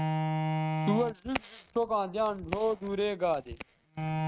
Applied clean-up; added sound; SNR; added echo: neural mask model RNNoise.